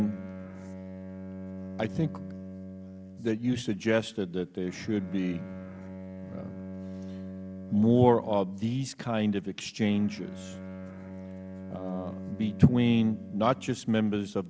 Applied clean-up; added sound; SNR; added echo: none; Bowed string instrument; 12 dB; none.